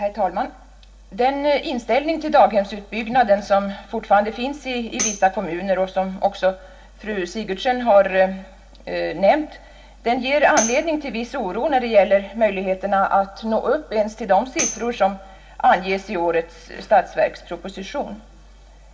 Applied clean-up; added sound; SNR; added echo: none; Tambourine; 10 dB; reverberation time 0.2 s.